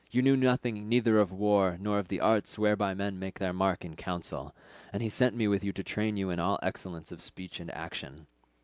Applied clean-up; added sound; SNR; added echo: none; none; none; none.